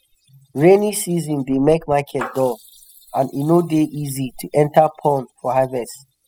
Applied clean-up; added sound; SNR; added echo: classical method spectral subtraction.